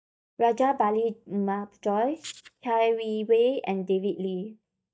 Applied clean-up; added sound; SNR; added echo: neural mask model DeepFilterNet 3.